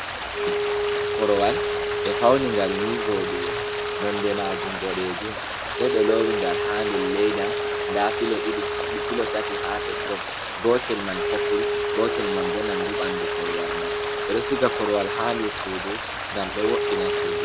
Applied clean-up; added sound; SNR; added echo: none; Wind instrument, woodwind instrument + Stream; -1 dB; none.